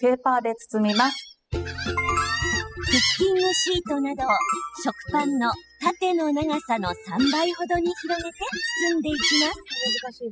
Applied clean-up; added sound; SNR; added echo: classical method spectral subtraction.